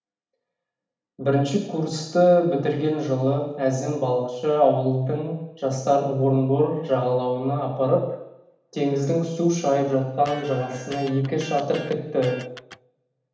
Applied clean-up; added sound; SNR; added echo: none; Electric guitar; 17 dB; reverberation time 0.8 s.